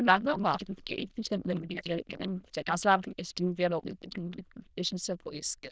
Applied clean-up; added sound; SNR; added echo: neural diffusion model UNIVERSE++.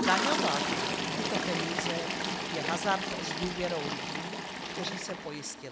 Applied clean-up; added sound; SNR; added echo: none; Toilet flush; -3 dB; none.